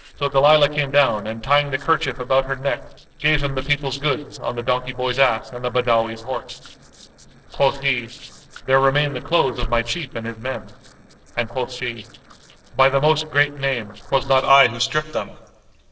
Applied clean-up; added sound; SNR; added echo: neural separator model SepFormer DNS4.